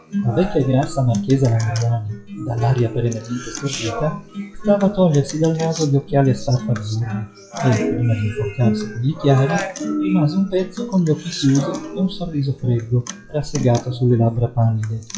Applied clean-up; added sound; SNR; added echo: classical method WPE with log-MMSE.